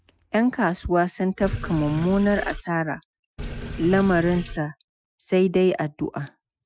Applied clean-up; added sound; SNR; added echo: classical method Wiener filter.